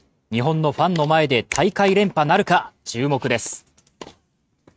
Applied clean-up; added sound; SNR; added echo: neural mask model RNNoise.